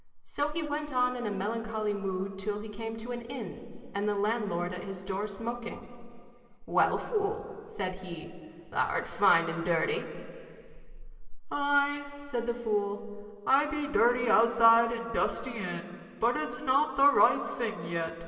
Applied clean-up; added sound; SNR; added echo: none; none; none; reverberation time 2.6 s.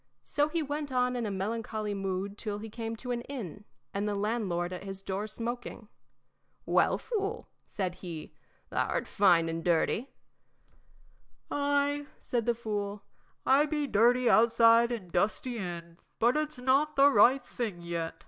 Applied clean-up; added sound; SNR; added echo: none; none; none; none.